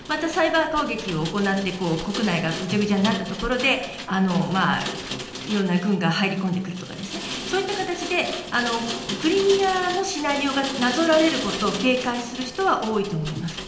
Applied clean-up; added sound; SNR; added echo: none; Rain; 10 dB; reverberation time 0.8 s.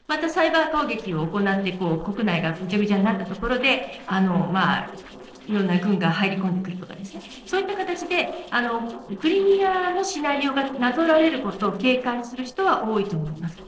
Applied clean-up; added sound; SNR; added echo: neural separator model SepFormer DNS4.